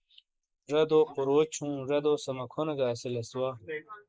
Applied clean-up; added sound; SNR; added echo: neural mask model Resemble Enhance denoiser.